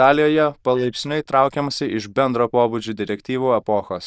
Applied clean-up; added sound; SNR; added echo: neural diffusion model UNIVERSE++.